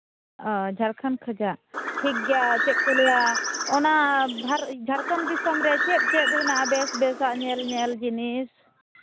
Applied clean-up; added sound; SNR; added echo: none; Bird; 1 dB; none.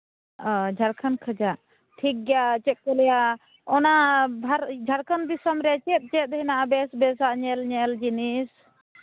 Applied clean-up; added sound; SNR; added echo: none; none; none; none.